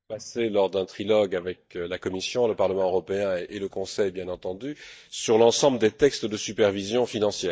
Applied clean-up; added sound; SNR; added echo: neural mask model DeepFilterNet 3.